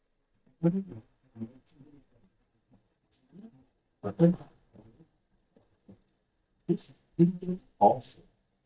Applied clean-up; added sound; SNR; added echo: neural mask model DeepFilterNet 3.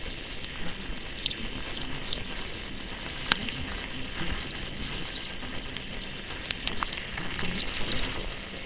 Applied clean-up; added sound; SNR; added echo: neural separator model SepFormer WHAMR!.